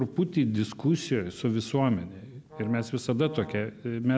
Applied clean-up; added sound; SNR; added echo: none; Brass instrument; 19 dB; none.